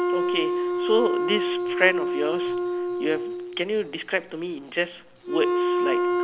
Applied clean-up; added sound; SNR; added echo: none; Wind instrument, woodwind instrument; -1 dB; none.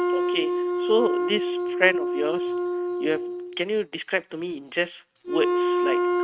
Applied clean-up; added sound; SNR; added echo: neural mask model RNNoise.